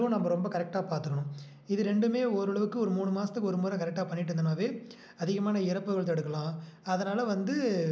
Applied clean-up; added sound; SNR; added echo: none; none; none; none.